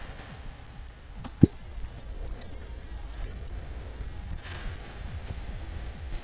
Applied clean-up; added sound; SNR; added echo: neural mask model DeepFilterNet 3.